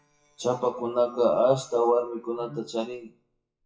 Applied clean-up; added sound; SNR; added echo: classical method WPE with log-MMSE.